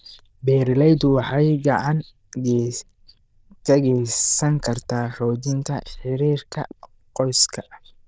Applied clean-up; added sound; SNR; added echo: neural diffusion model UNIVERSE++.